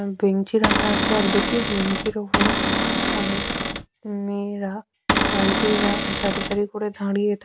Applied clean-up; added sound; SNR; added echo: none; Cupboard open or close / Door; -3 dB; none.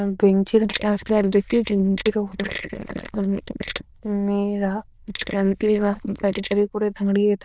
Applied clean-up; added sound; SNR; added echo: neural diffusion model UNIVERSE++.